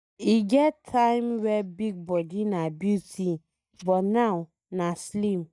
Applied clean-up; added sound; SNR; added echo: neural mask model DeepFilterNet 3.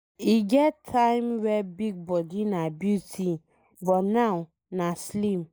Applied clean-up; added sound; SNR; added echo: neural mask model Resemble Enhance denoiser.